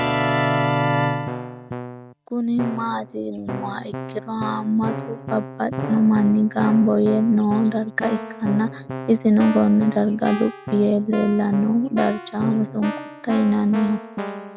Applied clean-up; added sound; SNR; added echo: none; Keyboard (musical); 7 dB; none.